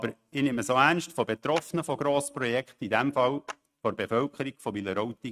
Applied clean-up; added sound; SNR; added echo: neural mask model RNNoise.